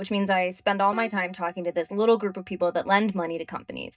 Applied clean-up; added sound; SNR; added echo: neural mask model DeepFilterNet 3.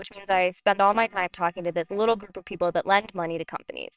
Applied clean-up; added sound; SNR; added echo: neural separator model SepFormer WHAMR!.